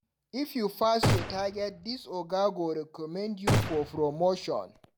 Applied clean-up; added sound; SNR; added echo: none; Gunshot, gunfire; 1 dB; none.